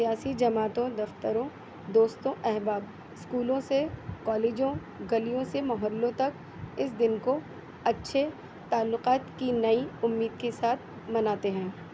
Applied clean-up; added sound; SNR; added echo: none; none; none; none.